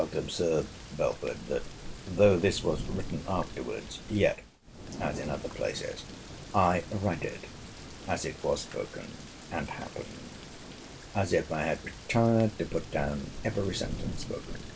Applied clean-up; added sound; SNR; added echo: none; Thunder / Rain; 10 dB; none.